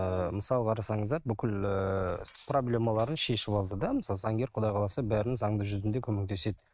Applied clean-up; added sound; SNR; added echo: neural mask model RNNoise.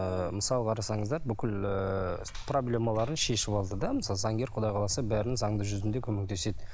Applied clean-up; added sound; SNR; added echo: none; Walk, footsteps; 9 dB; none.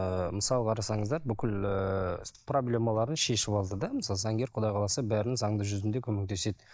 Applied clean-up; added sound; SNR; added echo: neural mask model DeepFilterNet 3.